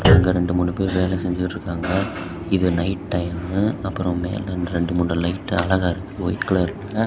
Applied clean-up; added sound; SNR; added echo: none; Thump, thud; 3 dB; none.